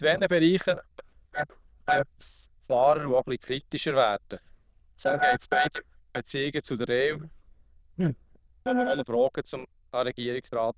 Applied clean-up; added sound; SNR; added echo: neural diffusion model UNIVERSE++.